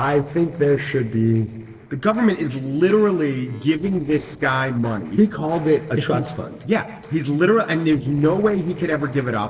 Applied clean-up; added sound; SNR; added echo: neural separator model SepFormer DNS4.